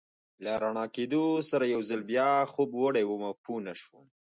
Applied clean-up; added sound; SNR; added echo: none; none; none; none.